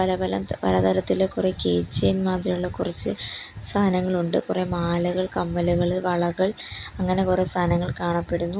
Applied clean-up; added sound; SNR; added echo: none; none; none; none.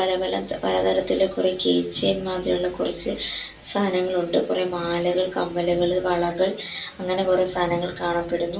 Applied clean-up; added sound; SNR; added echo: none; none; none; reverberation time 0.3 s.